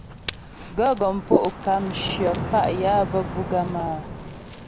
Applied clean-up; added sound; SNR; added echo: none; Ocean; 5 dB; none.